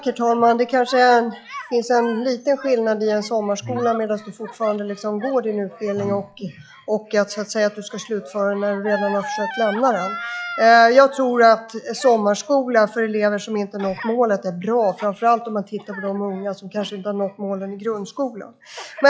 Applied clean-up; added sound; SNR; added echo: classical method log-MMSE.